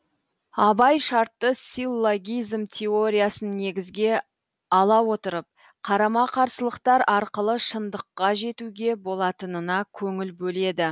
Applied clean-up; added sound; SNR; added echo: none; none; none; none.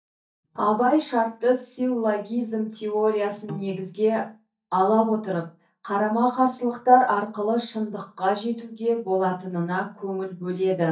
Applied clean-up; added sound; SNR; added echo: neural mask model DeepFilterNet 3.